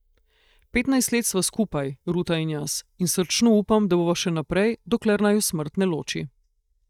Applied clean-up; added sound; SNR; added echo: neural mask model DeepFilterNet 3.